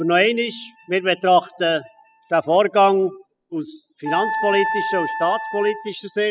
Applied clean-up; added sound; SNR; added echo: classical method spectral subtraction.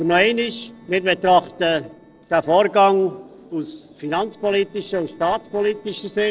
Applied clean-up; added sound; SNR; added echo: neural separator model SepFormer DNS4.